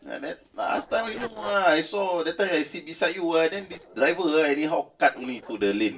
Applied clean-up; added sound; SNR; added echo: neural separator model SepFormer DNS4.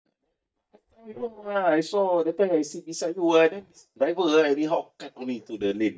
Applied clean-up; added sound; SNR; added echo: neural mask model DeepFilterNet 3.